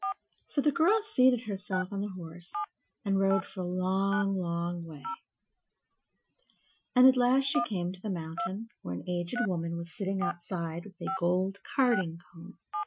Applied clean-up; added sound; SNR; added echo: classical method Wiener filter.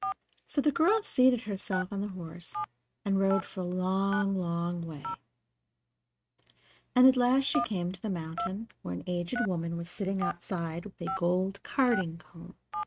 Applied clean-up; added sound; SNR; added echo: neural mask model RNNoise.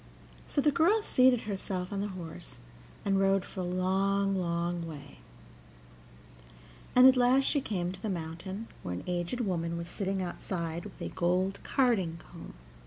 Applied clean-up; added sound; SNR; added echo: none; none; none; none.